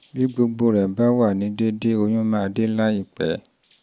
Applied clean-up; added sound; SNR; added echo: none; none; none; none.